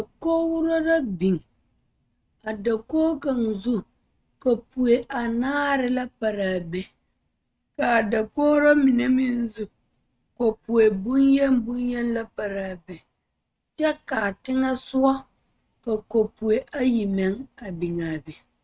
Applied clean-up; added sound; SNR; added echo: neural mask model RNNoise.